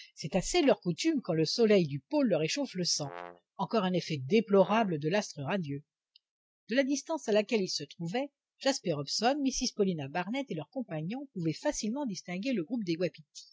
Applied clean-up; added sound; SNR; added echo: neural mask model RNNoise.